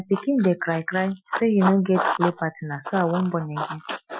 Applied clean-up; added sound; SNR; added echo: classical method Wiener filter.